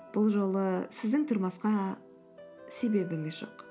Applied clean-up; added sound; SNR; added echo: none; none; none; none.